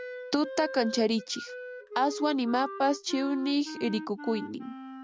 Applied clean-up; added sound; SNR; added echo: none; Wind instrument, woodwind instrument; 11 dB; none.